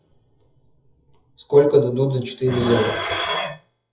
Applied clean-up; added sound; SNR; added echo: classical method WPE with log-MMSE.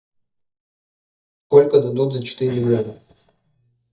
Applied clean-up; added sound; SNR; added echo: neural mask model DeepFilterNet 3.